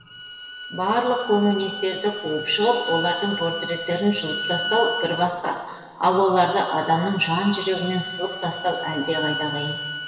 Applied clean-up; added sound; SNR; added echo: none; Bowed string instrument; 9 dB; reverberation time 2.8 s.